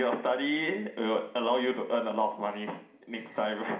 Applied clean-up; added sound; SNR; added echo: none; none; none; reverberation time 0.5 s.